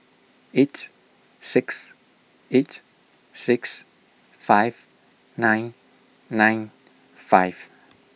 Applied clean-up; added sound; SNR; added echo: none; none; none; none.